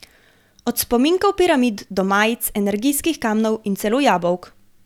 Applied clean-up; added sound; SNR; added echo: none; none; none; none.